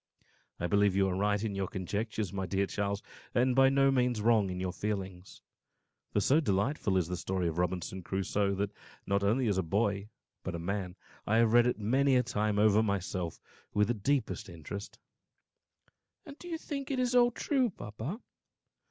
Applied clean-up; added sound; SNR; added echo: none; none; none; none.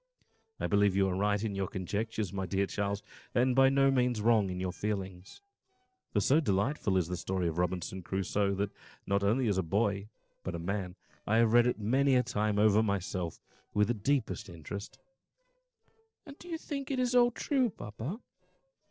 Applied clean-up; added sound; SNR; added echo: neural separator model SepFormer DNS4.